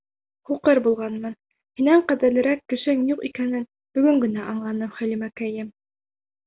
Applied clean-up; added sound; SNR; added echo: none; none; none; none.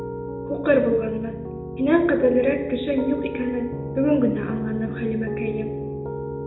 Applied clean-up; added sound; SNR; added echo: none; Piano; 7 dB; reverberation time 0.8 s.